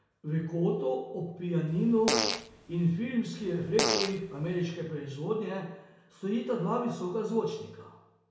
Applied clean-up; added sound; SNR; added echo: none; Fart; 3 dB; reverberation time 0.6 s.